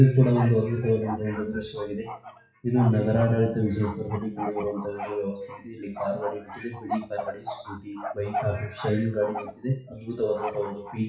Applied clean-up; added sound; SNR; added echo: classical method WPE with log-MMSE.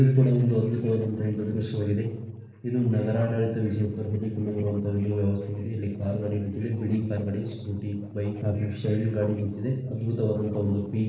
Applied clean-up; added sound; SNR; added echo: neural separator model SepFormer DNS4.